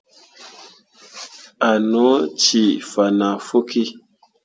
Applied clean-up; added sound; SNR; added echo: none; none; none; none.